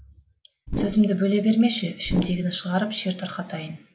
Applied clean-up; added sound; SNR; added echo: none; Whoosh, swoosh, swish; 3 dB; none.